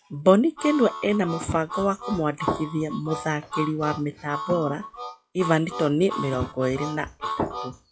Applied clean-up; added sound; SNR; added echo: classical method log-MMSE.